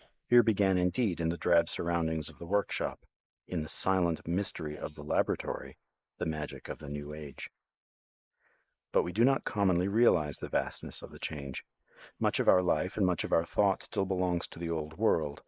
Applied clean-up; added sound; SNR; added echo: neural mask model Resemble Enhance denoiser.